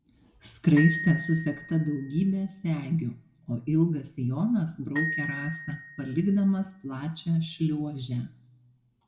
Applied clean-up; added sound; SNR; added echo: none; Glockenspiel; 11 dB; reverberation time 0.5 s.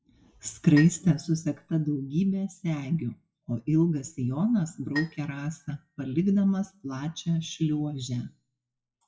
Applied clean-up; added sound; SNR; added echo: classical method WPE with log-MMSE.